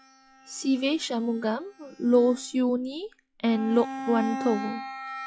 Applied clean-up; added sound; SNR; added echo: classical method log-MMSE.